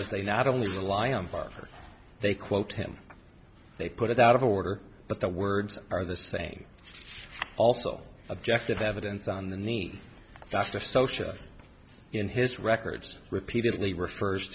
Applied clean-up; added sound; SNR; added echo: none; none; none; none.